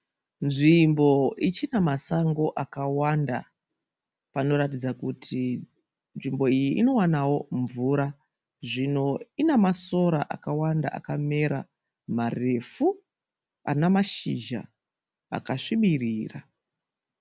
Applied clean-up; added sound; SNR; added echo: none; none; none; none.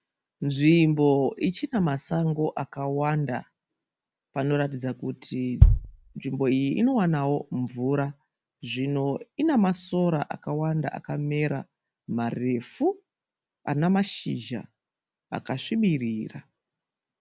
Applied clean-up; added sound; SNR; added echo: none; Bass drum; -3 dB; none.